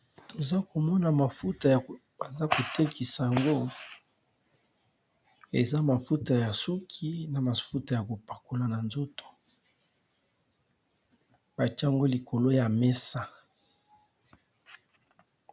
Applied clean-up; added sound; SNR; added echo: none; none; none; none.